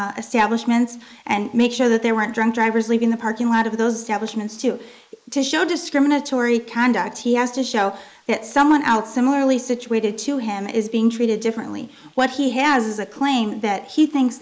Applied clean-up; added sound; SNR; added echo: neural mask model Resemble Enhance denoiser.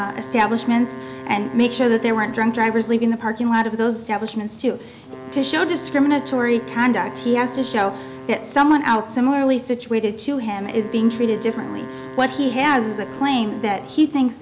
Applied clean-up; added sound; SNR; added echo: none; Wind instrument, woodwind instrument; 16 dB; none.